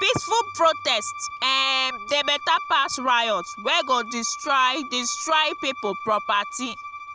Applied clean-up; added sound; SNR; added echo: none; Bowed string instrument; 11 dB; none.